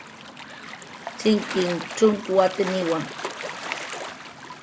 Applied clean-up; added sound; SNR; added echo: none; Gull, seagull / Waves, surf; 9 dB; none.